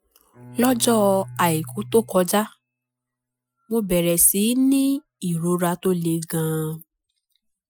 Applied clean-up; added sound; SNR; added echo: classical method Wiener filter.